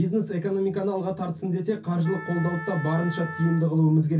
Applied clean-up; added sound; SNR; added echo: none; Wind instrument, woodwind instrument; 14 dB; reverberation time 0.3 s.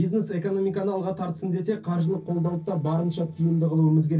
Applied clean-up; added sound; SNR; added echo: neural separator model SepFormer DNS4.